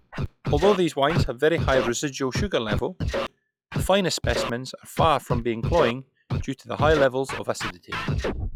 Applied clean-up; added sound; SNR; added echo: classical method log-MMSE.